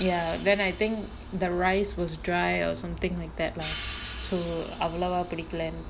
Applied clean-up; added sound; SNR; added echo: none; Hi-hat; 17 dB; none.